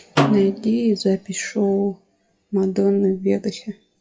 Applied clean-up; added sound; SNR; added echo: classical method WPE with log-MMSE.